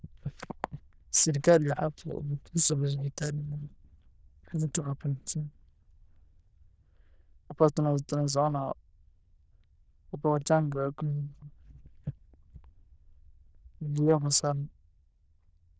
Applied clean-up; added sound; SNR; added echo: neural diffusion model UNIVERSE++.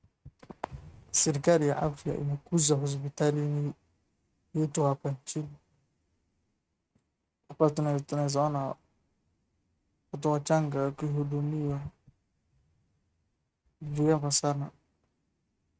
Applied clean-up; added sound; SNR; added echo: neural mask model RNNoise.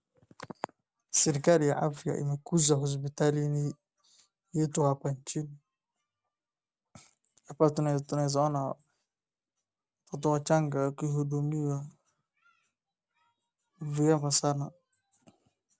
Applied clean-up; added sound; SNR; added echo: none; none; none; none.